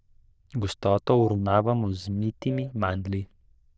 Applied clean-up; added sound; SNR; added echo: neural diffusion model UNIVERSE++.